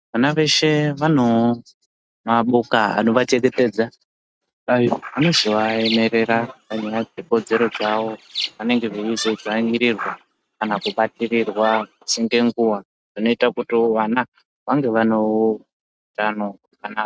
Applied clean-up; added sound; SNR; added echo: neural mask model RNNoise.